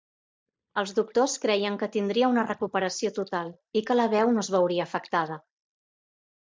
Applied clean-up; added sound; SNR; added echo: neural mask model DeepFilterNet 3.